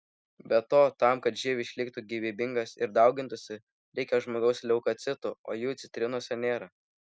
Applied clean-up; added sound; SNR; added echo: none; none; none; none.